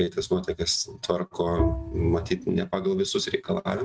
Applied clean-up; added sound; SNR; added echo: neural mask model RNNoise.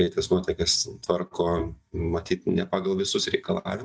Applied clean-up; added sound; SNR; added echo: neural mask model DeepFilterNet 3.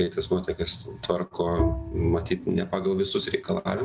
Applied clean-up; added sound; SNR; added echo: none; Bowed string instrument; 6 dB; none.